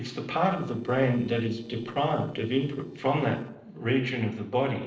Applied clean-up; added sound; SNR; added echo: neural separator model SepFormer DNS4.